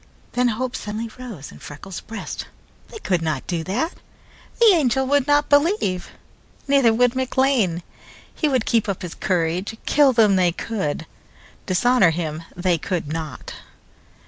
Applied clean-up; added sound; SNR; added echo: none; none; none; none.